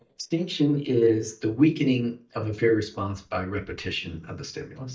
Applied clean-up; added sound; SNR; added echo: neural mask model DeepFilterNet 3.